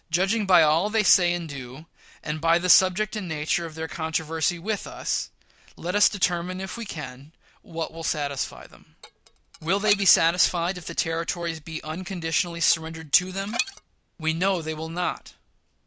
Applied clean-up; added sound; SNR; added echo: none; Dishes, pots, and pans; 9 dB; none.